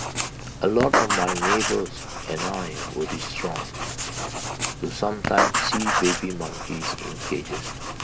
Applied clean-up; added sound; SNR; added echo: none; Writing; -1 dB; none.